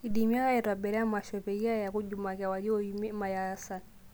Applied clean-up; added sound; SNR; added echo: none; none; none; none.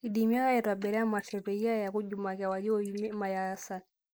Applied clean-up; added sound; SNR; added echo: neural mask model Resemble Enhance denoiser.